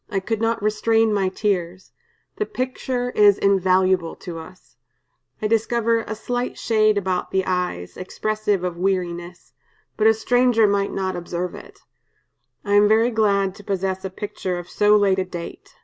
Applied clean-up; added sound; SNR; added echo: none; none; none; none.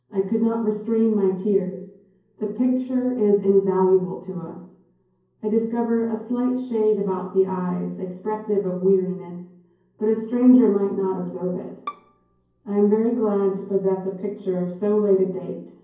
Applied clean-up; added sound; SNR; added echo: none; Bowed string instrument; 20 dB; reverberation time 0.9 s.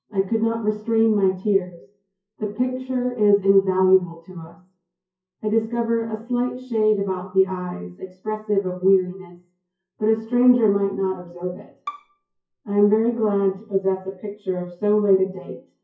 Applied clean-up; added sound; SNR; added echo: classical method WPE with log-MMSE.